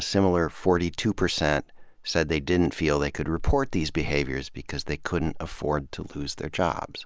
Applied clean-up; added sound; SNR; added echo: none; none; none; none.